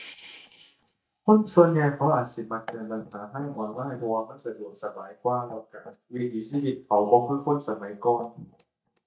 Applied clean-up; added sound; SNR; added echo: neural mask model DeepFilterNet 3.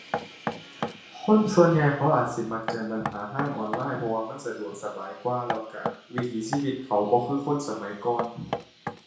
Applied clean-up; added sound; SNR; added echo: none; Knock; 10 dB; reverberation time 0.5 s.